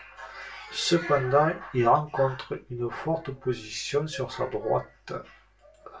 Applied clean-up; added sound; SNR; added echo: none; none; none; reverberation time 0.2 s.